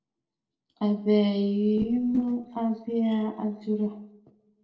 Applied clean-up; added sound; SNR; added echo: neural separator model SepFormer DNS4.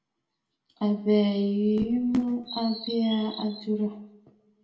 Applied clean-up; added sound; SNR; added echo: none; Chirp, tweet; 13 dB; reverberation time 0.7 s.